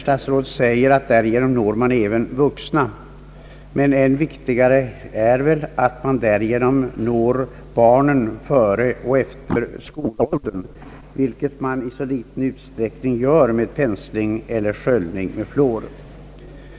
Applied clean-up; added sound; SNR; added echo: none; none; none; none.